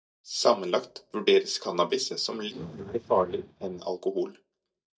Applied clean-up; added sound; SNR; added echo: neural mask model DeepFilterNet 3.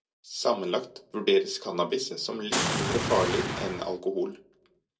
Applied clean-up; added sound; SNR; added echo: none; Boom; 0 dB; reverberation time 0.2 s.